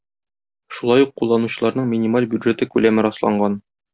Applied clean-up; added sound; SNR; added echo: none; none; none; none.